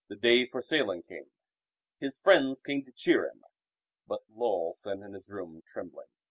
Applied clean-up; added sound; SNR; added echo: none; none; none; none.